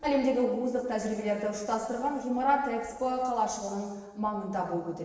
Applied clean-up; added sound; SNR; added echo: neural separator model SepFormer DNS4.